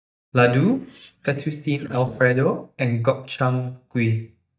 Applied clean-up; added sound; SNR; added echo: neural mask model DeepFilterNet 3.